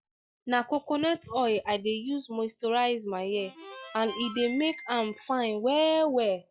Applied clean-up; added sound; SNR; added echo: classical method log-MMSE.